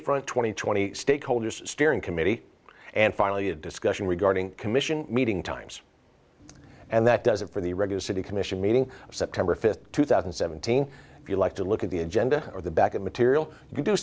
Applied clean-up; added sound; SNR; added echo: none; none; none; none.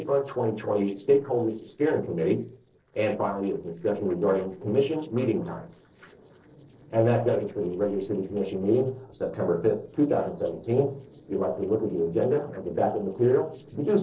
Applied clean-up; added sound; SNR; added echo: neural separator model SepFormer DNS4.